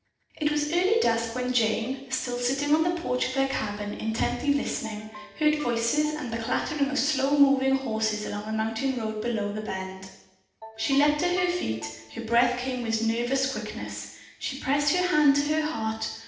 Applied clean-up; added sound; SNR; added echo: neural separator model SepFormer DNS4.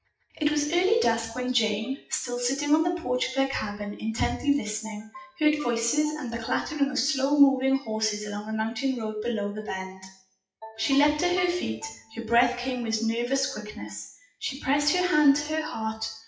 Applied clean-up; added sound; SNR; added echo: classical method WPE with log-MMSE.